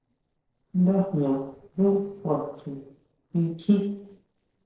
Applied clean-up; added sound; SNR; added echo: neural separator model SepFormer DNS4.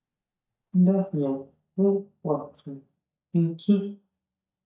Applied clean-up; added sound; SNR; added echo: neural mask model DeepFilterNet 3.